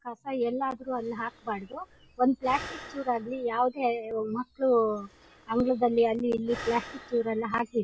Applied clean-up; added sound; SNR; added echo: none; Breathing; 18 dB; none.